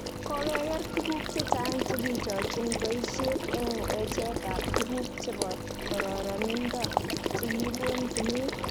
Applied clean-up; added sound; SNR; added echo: none; Water / Liquid; -1 dB; none.